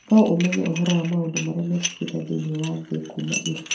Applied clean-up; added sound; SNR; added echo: none; Dishes, pots, and pans; 11 dB; reverberation time 0.4 s.